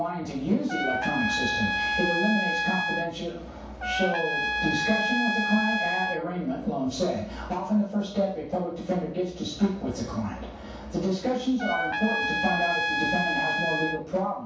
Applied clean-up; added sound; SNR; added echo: none; Trumpet; 0 dB; reverberation time 0.7 s.